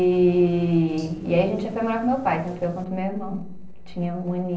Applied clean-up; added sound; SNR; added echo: neural separator model SepFormer DNS4.